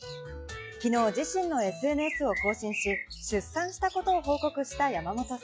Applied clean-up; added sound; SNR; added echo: classical method log-MMSE.